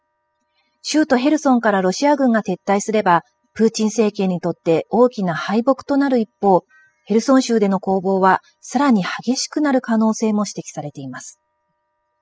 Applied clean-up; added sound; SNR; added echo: classical method spectral subtraction.